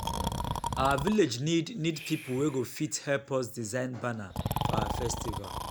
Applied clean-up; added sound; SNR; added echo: none; Breathing; 4 dB; none.